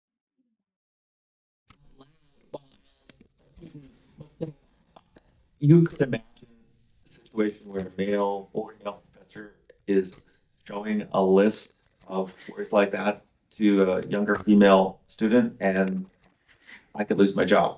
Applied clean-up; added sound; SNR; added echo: neural mask model DeepFilterNet 3.